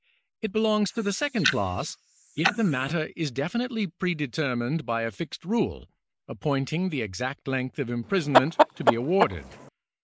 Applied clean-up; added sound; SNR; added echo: neural mask model Resemble Enhance denoiser.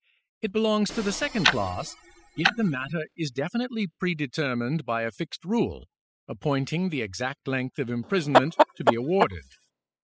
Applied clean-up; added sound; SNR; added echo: classical method spectral subtraction.